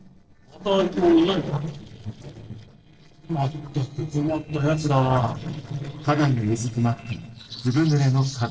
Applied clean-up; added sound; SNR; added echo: neural separator model SepFormer DNS4.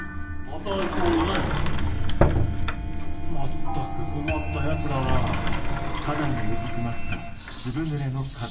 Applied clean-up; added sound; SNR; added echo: none; Sliding door; 5 dB; reverberation time 2.3 s.